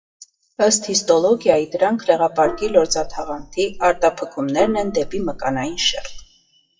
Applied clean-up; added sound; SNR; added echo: classical method WPE with log-MMSE.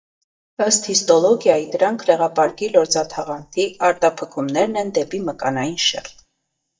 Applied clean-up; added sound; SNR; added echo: neural mask model DeepFilterNet 3.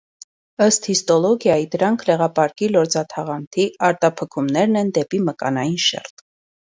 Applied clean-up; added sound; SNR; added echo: none; none; none; none.